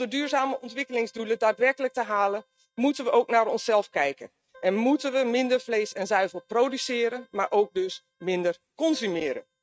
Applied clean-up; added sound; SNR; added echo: neural mask model RNNoise.